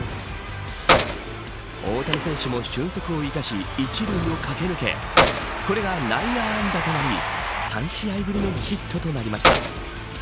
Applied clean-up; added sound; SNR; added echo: none; Keys jangling; 2 dB; none.